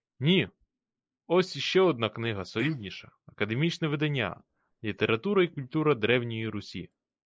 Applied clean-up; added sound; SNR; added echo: neural mask model Resemble Enhance denoiser.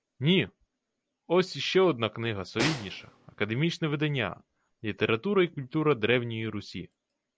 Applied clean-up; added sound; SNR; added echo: none; Snare drum; 11 dB; none.